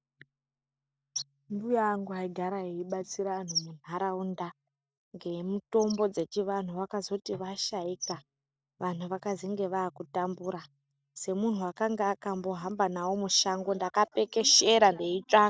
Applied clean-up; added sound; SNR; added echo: neural mask model DeepFilterNet 3.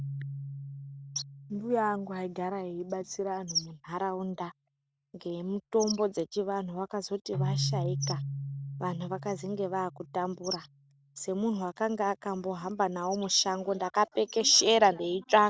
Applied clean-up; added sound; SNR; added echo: none; Keyboard (musical); 10 dB; none.